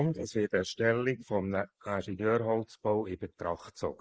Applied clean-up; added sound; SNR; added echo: neural mask model Resemble Enhance denoiser.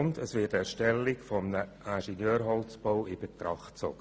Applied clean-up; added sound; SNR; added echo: none; none; none; none.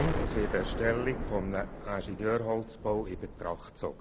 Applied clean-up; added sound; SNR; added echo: none; Explosion; 4 dB; none.